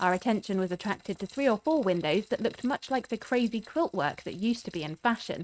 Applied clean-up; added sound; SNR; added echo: neural mask model RNNoise.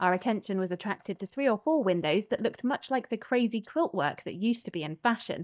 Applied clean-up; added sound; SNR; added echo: neural mask model DeepFilterNet 3.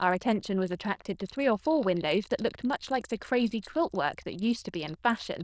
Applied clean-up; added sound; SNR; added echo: neural diffusion model UNIVERSE++.